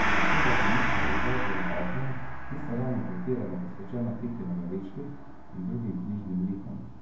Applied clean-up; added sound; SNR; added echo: none; Gong; -5 dB; reverberation time 0.9 s.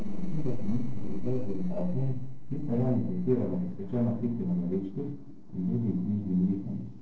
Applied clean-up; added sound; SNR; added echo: neural separator model SepFormer DNS4.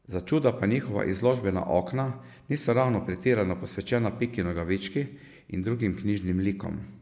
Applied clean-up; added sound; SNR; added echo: none; none; none; none.